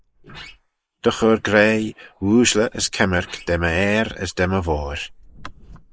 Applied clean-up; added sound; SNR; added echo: neural mask model Resemble Enhance denoiser.